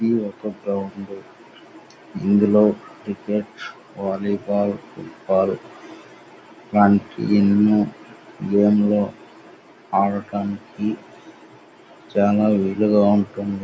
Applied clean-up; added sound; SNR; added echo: none; none; none; none.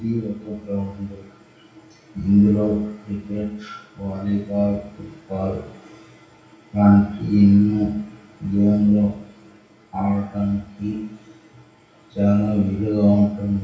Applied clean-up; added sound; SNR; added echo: none; none; none; reverberation time 0.6 s.